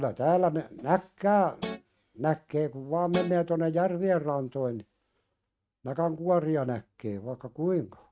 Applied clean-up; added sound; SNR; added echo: neural mask model RNNoise.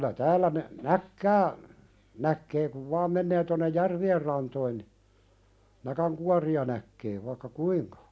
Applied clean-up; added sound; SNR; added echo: none; none; none; none.